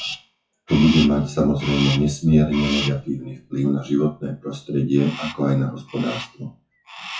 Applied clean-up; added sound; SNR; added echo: classical method WPE with log-MMSE.